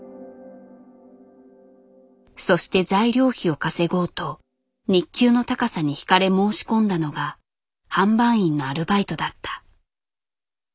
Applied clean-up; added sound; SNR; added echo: none; none; none; none.